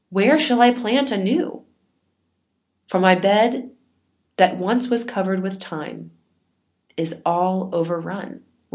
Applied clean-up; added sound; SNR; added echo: none; none; none; none.